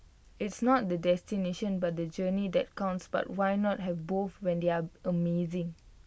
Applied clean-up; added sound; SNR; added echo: none; none; none; none.